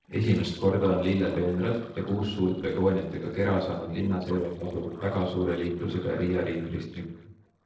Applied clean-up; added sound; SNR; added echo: neural separator model SepFormer DNS4.